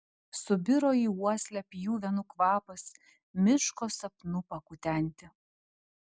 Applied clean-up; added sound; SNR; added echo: none; none; none; none.